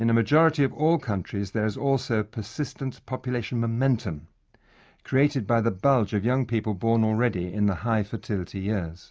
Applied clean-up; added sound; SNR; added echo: none; none; none; none.